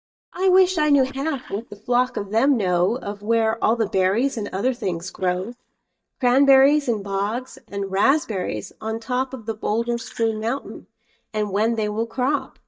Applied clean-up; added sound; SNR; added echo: neural mask model DeepFilterNet 3.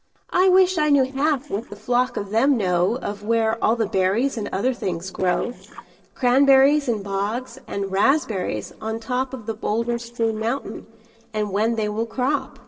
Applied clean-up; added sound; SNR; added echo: neural separator model SepFormer DNS4.